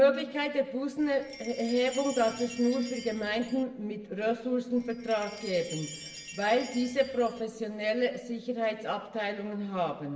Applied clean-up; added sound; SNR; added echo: none; Chime; 17 dB; reverberation time 0.7 s.